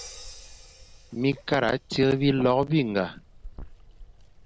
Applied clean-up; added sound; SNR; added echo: none; Water + Crash cymbal; 18 dB; none.